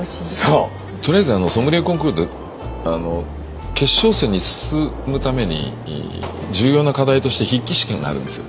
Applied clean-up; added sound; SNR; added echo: none; Gunshot, gunfire; 16 dB; none.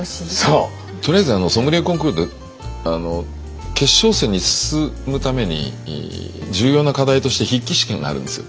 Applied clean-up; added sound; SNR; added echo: none; none; none; none.